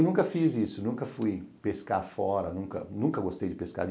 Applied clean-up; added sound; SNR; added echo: none; none; none; none.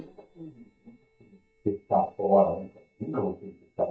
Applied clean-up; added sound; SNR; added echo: neural mask model DeepFilterNet 3.